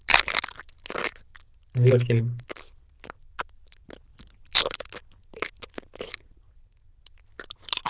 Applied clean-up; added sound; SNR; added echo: neural diffusion model UNIVERSE++.